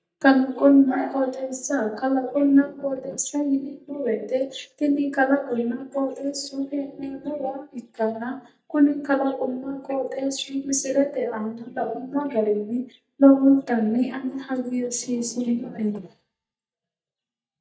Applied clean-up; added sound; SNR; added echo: neural mask model DeepFilterNet 3.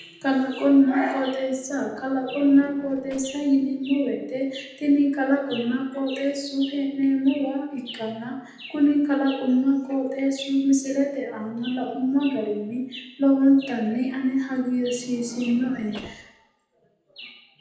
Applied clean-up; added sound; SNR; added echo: neural separator model SepFormer DNS4.